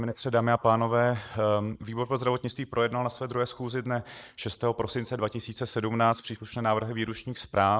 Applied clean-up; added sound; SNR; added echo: neural mask model Resemble Enhance denoiser.